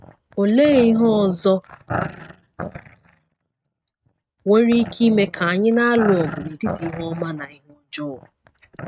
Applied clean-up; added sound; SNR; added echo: neural mask model RNNoise.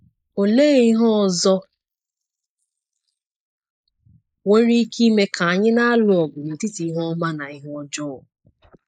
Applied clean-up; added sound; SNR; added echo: neural mask model Resemble Enhance denoiser.